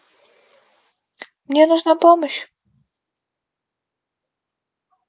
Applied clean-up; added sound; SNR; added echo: none; none; none; none.